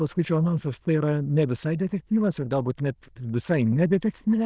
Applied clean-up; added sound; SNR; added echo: neural diffusion model UNIVERSE++.